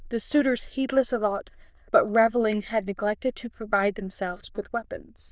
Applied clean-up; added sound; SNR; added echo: neural diffusion model UNIVERSE++.